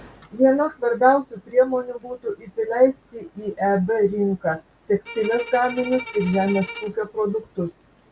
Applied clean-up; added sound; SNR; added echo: none; Bowed string instrument; 15 dB; none.